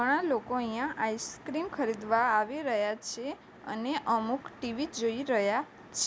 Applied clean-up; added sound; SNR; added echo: none; none; none; none.